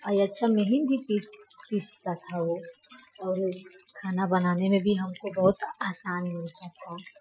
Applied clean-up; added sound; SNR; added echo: classical method Wiener filter.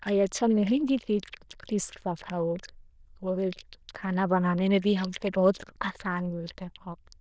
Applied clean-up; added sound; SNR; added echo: neural diffusion model UNIVERSE++.